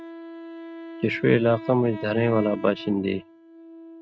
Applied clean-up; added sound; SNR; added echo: neural mask model RNNoise.